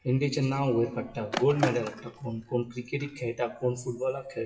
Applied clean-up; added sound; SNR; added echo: classical method WPE with log-MMSE.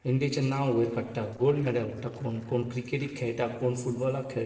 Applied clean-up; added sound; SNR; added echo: neural separator model SepFormer DNS4.